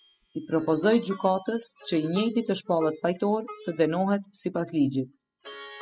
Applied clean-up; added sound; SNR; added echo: classical method spectral subtraction.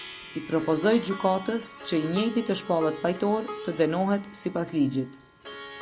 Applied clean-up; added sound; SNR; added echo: none; Cricket + Plucked string instrument; 14 dB; none.